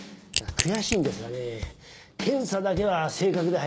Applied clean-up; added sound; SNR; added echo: none; Crack / Crushing; 5 dB; none.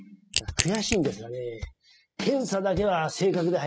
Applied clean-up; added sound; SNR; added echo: classical method spectral subtraction.